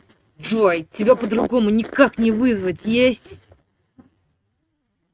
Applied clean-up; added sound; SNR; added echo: neural mask model RNNoise.